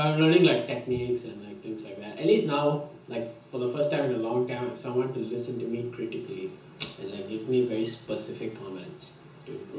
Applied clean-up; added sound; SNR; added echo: none; none; none; reverberation time 0.6 s.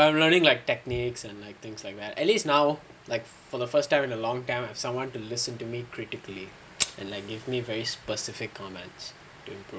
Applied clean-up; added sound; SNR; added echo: none; none; none; none.